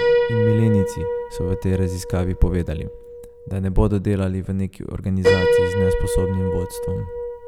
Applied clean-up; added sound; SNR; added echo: none; Piano; 1 dB; none.